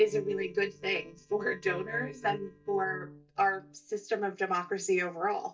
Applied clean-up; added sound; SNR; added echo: neural mask model DeepFilterNet 3.